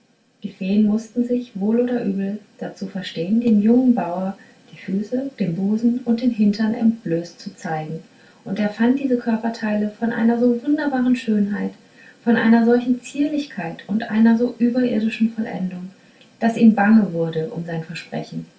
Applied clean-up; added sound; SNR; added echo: none; none; none; reverberation time 0.2 s.